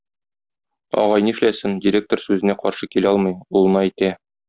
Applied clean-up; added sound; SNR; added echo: none; none; none; none.